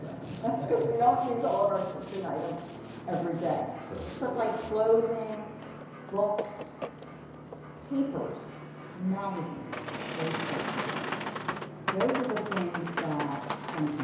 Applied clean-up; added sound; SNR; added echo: none; Boat, Water vehicle; 7 dB; reverberation time 1.0 s.